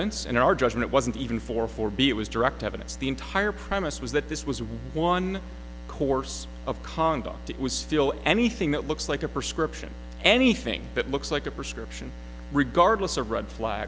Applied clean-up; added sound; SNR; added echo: none; none; none; none.